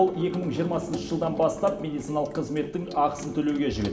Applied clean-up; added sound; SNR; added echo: none; Sink (filling or washing) / Water tap, faucet; 11 dB; reverberation time 0.7 s.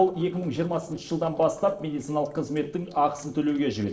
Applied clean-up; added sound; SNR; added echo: neural separator model SepFormer DNS4.